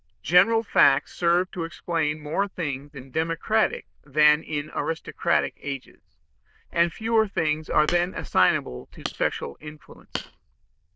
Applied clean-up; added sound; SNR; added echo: neural diffusion model UNIVERSE++.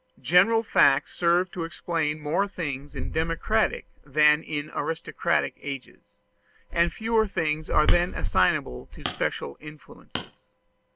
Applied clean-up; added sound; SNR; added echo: none; Hammer; 13 dB; none.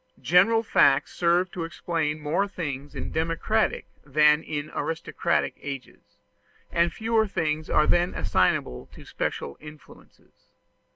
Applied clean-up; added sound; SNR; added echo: none; none; none; none.